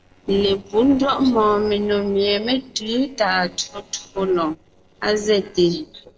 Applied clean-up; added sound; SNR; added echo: neural separator model SepFormer DNS4.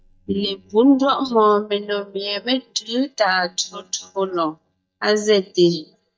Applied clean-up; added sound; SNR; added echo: neural mask model DeepFilterNet 3.